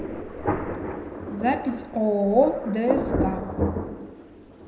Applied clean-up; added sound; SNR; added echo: none; Thunder; 3 dB; reverberation time 0.7 s.